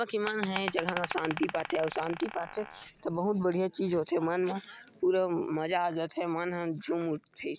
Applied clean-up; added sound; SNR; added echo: none; Glass; 8 dB; none.